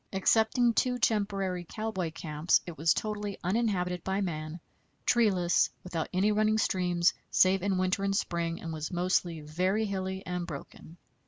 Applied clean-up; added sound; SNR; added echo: none; none; none; none.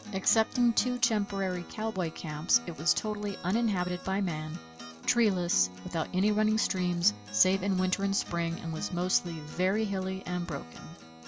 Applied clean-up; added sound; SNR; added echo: none; Acoustic guitar; 15 dB; none.